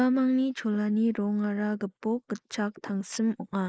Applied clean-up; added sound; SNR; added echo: neural mask model Resemble Enhance denoiser.